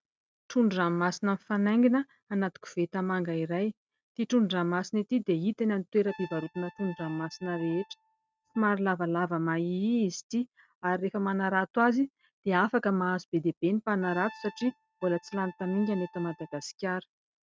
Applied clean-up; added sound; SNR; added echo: neural mask model RNNoise.